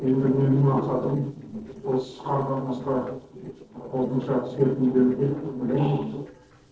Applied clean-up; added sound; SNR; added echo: neural separator model SepFormer DNS4.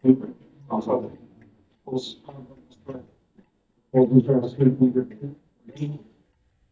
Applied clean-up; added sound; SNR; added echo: neural mask model DeepFilterNet 3.